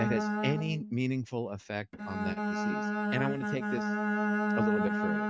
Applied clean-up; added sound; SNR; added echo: neural mask model RNNoise.